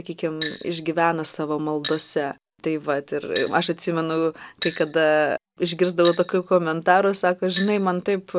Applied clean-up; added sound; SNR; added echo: none; Glass; 15 dB; none.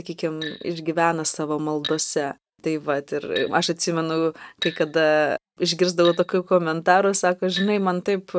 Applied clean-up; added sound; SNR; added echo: neural mask model RNNoise.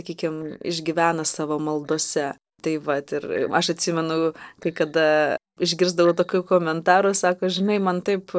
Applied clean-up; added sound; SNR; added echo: neural separator model SepFormer DNS4.